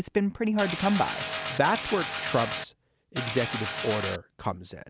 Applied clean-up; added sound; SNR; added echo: none; Mechanisms; 4 dB; none.